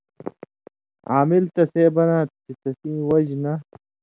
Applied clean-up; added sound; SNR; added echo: none; none; none; none.